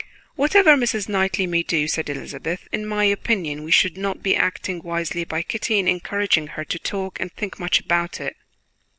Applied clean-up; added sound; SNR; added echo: none; none; none; none.